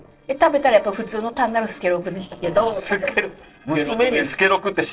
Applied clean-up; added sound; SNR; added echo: neural separator model SepFormer DNS4.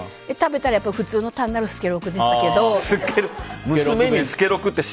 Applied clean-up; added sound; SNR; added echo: none; none; none; none.